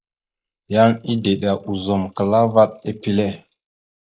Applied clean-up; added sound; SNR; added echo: neural mask model Resemble Enhance denoiser.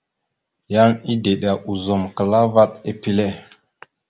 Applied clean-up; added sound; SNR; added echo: none; none; none; none.